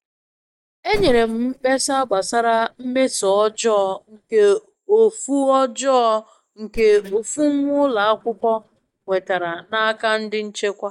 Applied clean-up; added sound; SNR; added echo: neural mask model DeepFilterNet 3.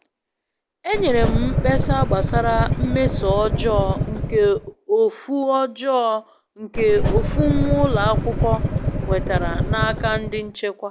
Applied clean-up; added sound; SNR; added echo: none; Engine starting / Car; -1 dB; none.